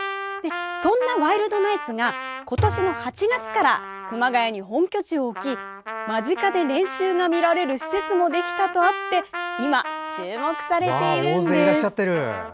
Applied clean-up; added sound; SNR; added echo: none; Trumpet + Thump, thud; 8 dB; none.